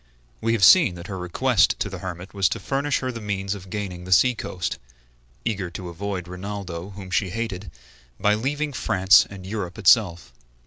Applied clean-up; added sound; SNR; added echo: none; none; none; none.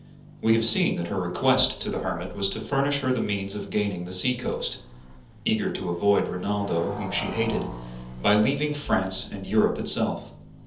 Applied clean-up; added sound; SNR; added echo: none; Motorcycle; 17 dB; reverberation time 0.7 s.